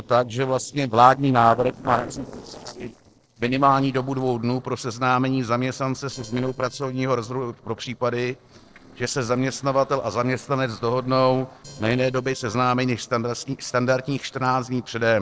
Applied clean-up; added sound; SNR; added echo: neural separator model SepFormer DNS4.